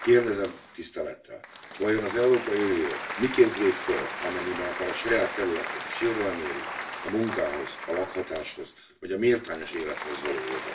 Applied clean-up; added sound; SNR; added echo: none; Applause; 9 dB; reverberation time 0.2 s.